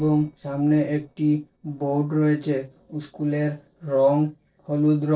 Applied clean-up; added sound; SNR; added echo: neural separator model SepFormer DNS4.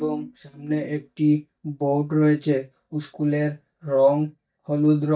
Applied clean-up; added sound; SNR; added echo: neural mask model DeepFilterNet 3.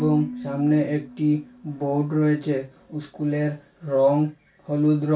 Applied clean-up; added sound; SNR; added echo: none; Marimba, xylophone / Wood; 17 dB; reverberation time 0.2 s.